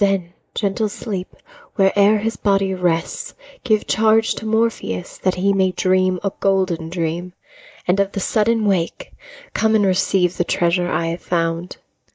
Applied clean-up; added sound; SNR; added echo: neural mask model DeepFilterNet 3.